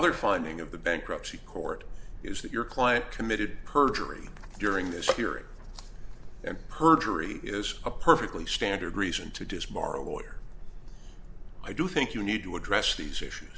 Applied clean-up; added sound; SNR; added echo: none; none; none; none.